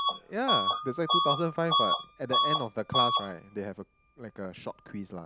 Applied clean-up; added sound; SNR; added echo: none; Bus / Alarm; -3 dB; none.